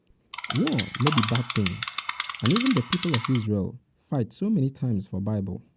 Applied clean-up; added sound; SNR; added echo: none; Insect; 0 dB; none.